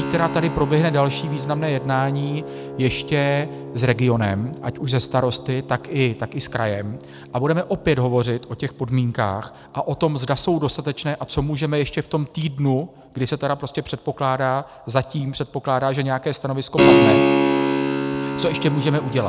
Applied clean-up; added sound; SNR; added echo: none; Keyboard (musical); 4 dB; none.